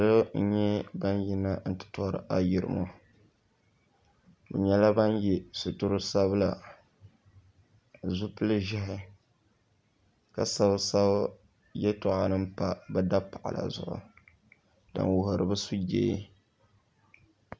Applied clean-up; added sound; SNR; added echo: none; none; none; none.